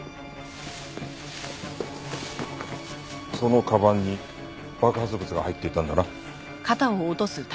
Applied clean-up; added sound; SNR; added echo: none; none; none; none.